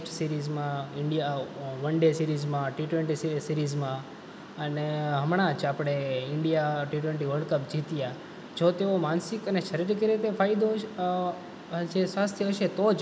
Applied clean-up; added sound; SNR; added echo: none; none; none; none.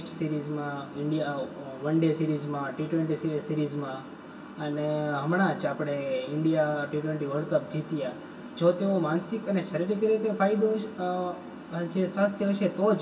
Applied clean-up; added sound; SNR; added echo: none; none; none; reverberation time 0.1 s.